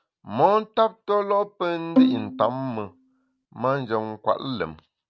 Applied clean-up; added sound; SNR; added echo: none; Bowed string instrument; -1 dB; none.